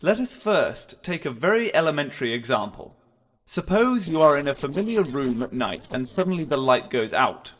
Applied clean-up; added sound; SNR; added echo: neural separator model SepFormer DNS4.